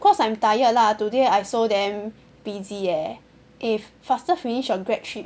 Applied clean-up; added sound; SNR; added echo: none; none; none; none.